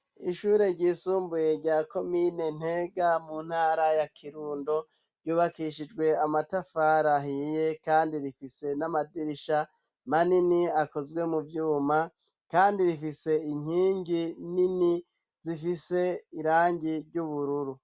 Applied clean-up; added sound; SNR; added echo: none; none; none; none.